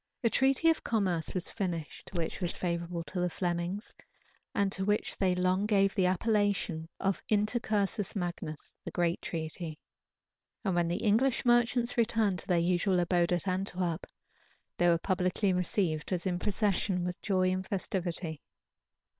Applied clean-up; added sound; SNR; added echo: neural separator model SepFormer WHAM!.